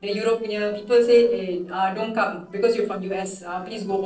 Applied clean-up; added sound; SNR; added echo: neural separator model SepFormer DNS4.